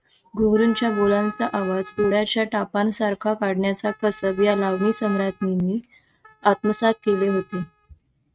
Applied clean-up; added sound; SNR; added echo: neural mask model RNNoise.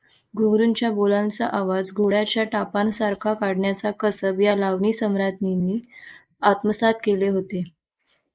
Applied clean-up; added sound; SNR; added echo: neural mask model Resemble Enhance denoiser.